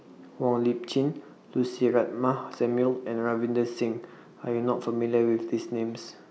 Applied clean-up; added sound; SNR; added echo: none; none; none; none.